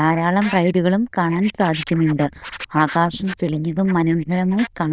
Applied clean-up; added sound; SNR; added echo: neural diffusion model UNIVERSE++.